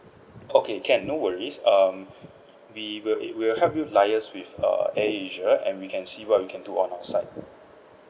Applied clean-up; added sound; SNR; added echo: none; none; none; none.